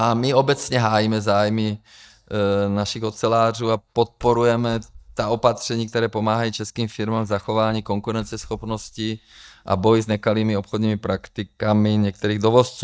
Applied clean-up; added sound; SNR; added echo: neural mask model DeepFilterNet 3.